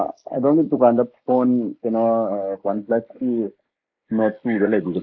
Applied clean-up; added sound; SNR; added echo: neural mask model Resemble Enhance denoiser.